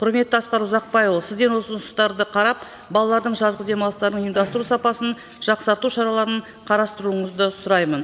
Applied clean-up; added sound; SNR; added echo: none; none; none; none.